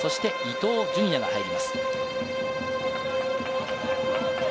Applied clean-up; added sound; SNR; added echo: none; Bowed string instrument; -3 dB; none.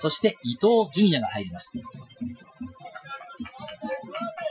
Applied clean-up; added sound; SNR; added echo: classical method Wiener filter.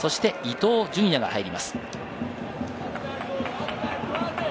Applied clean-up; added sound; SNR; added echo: none; none; none; none.